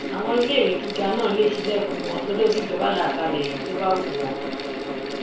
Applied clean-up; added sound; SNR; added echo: none; Mechanical fan; 5 dB; reverberation time 0.4 s.